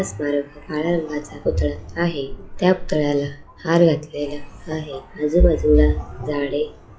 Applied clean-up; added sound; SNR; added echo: classical method log-MMSE.